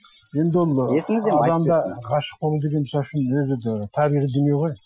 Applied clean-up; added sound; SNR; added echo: classical method Wiener filter.